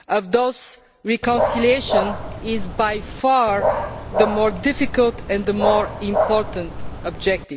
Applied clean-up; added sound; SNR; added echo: none; Dog; 3 dB; none.